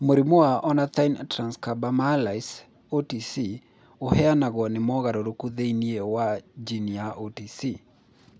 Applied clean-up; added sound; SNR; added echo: none; none; none; none.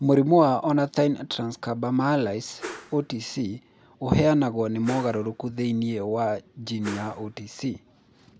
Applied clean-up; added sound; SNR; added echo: none; Whoosh, swoosh, swish; 16 dB; none.